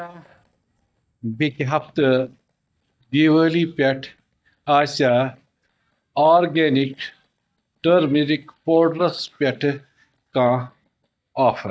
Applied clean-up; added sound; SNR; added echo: neural mask model DeepFilterNet 3.